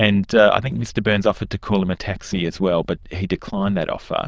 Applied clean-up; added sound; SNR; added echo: neural diffusion model UNIVERSE++.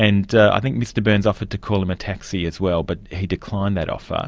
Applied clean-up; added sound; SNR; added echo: none; none; none; none.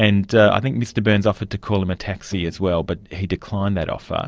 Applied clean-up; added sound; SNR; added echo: neural separator model SepFormer DNS4.